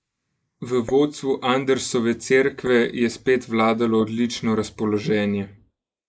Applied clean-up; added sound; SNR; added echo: neural mask model Resemble Enhance denoiser.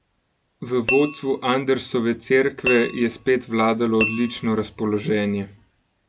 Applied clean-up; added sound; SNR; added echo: none; Tap / Glass; 8 dB; none.